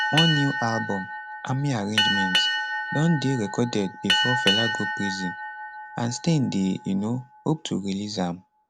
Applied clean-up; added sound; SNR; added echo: none; Boat, Water vehicle; 2 dB; none.